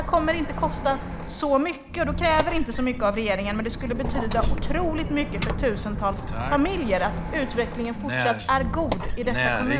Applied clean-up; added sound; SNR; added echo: none; Tambourine + Squeak; 3 dB; none.